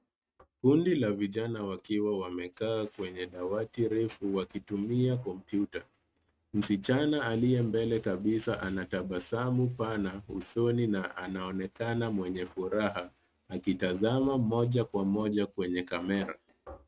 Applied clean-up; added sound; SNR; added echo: neural mask model RNNoise.